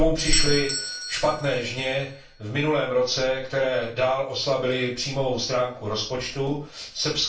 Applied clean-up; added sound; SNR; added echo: none; Doorbell; 11 dB; reverberation time 0.3 s.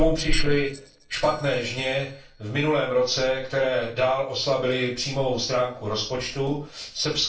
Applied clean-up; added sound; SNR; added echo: neural separator model SepFormer DNS4.